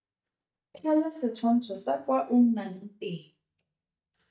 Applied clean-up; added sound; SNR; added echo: neural mask model DeepFilterNet 3.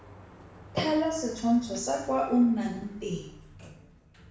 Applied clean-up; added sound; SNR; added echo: none; Sliding door; 20 dB; reverberation time 0.6 s.